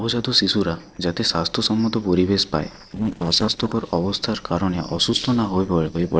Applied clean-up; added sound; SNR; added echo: neural separator model SepFormer DNS4.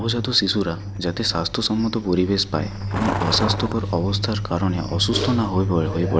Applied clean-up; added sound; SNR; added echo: none; Truck; 5 dB; none.